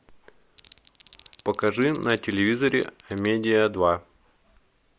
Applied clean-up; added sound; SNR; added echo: none; Bell; -5 dB; none.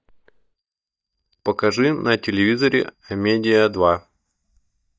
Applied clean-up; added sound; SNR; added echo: neural mask model DeepFilterNet 3.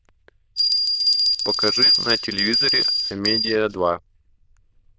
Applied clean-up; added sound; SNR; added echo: neural diffusion model UNIVERSE++.